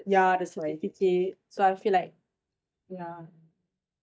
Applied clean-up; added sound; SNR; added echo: neural mask model DeepFilterNet 3.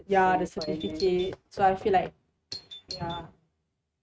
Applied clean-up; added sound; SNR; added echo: neural mask model RNNoise.